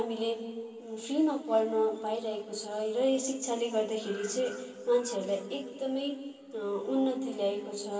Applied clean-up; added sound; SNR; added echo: none; none; none; reverberation time 2.7 s.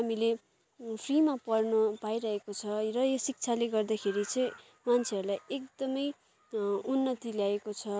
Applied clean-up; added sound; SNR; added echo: none; none; none; none.